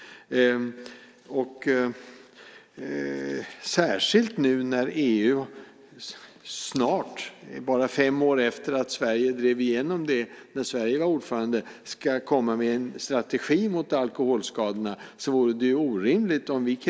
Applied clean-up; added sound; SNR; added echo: none; none; none; none.